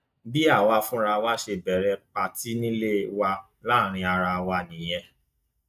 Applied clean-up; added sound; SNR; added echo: neural mask model DeepFilterNet 3.